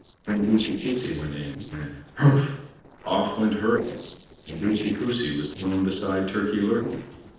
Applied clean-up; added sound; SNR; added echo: neural separator model SepFormer DNS4.